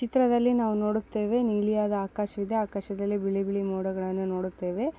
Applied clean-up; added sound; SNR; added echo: none; none; none; none.